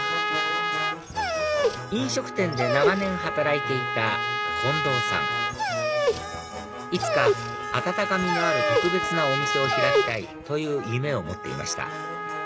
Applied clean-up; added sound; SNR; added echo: none; Trumpet + Dog; -2 dB; none.